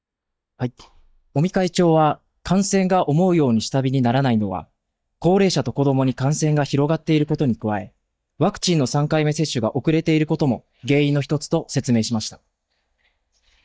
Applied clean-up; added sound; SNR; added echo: neural mask model DeepFilterNet 3.